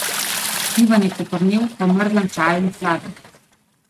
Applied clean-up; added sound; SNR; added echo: neural mask model RNNoise.